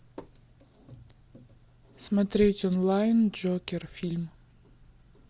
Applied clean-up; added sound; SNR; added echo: none; none; none; none.